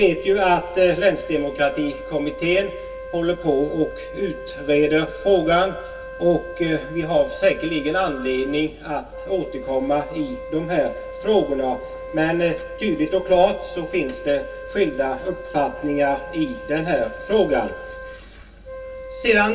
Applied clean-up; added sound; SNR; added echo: none; Wind instrument, woodwind instrument; 13 dB; reverberation time 0.1 s.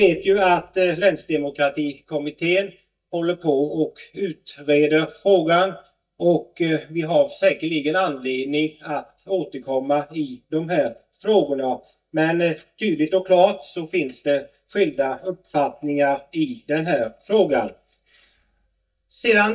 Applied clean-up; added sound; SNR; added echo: neural mask model DeepFilterNet 3.